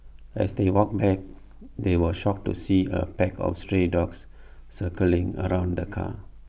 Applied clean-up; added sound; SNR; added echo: none; none; none; none.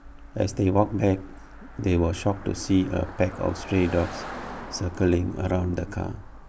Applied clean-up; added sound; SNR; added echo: none; Car passing by; 16 dB; none.